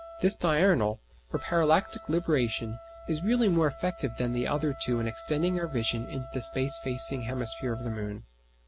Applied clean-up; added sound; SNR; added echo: none; Wind instrument, woodwind instrument; 17 dB; none.